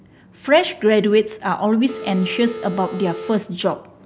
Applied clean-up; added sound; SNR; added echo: none; Telephone; 11 dB; none.